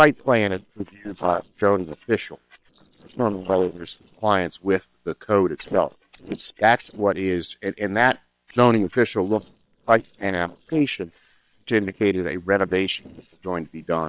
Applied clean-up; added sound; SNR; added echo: neural separator model SepFormer WHAM!.